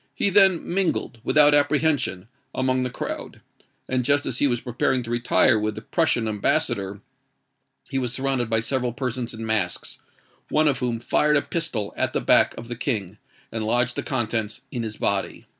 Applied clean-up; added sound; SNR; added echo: none; none; none; none.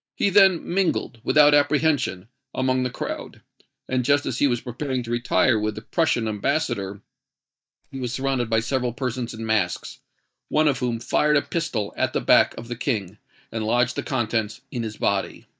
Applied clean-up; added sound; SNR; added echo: neural mask model DeepFilterNet 3.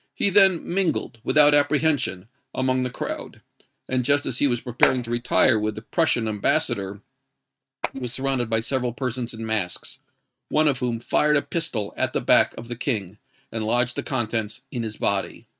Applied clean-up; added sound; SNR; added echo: neural mask model RNNoise.